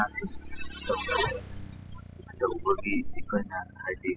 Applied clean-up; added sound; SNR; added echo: classical method spectral subtraction.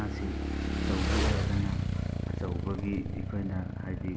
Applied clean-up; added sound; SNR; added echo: none; Motorcycle / Engine; -5 dB; none.